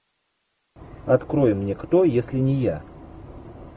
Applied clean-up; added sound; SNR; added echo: none; none; none; none.